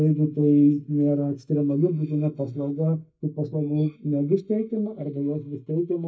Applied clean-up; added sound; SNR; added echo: neural mask model DeepFilterNet 3.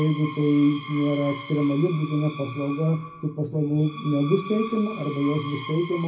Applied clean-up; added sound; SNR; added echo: none; Screech; 14 dB; reverberation time 0.4 s.